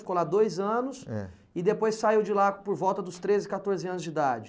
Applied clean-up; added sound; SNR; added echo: none; none; none; none.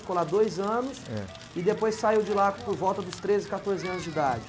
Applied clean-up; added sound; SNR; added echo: none; Crackle; 16 dB; none.